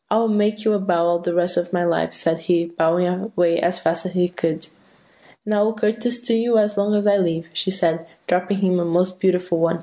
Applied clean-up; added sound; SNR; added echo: none; none; none; none.